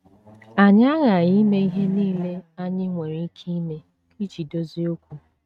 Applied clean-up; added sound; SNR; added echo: neural mask model RNNoise.